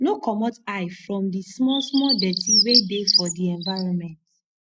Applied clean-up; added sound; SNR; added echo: neural mask model Resemble Enhance denoiser.